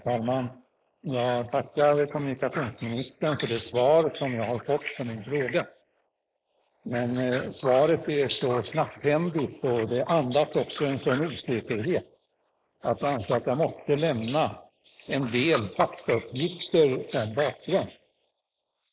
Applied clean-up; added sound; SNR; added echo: neural mask model Resemble Enhance denoiser.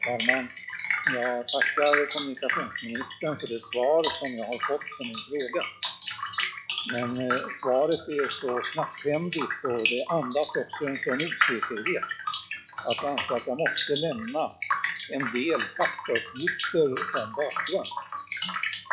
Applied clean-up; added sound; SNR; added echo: classical method log-MMSE.